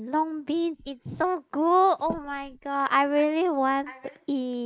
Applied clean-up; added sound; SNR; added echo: neural mask model Resemble Enhance denoiser.